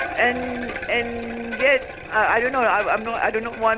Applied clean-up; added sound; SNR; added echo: none; Bicycle; 10 dB; none.